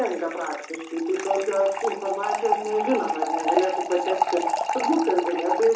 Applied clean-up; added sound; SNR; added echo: none; Fill (with liquid) / Trickle, dribble; 3 dB; reverberation time 0.6 s.